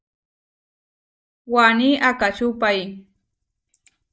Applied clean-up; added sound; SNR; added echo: neural mask model DeepFilterNet 3.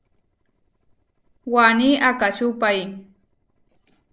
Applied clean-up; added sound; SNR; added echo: neural separator model SepFormer DNS4.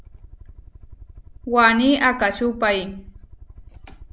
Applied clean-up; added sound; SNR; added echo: none; Aircraft; 19 dB; none.